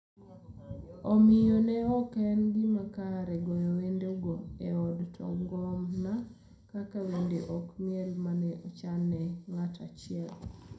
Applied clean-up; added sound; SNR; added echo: none; none; none; reverberation time 0.4 s.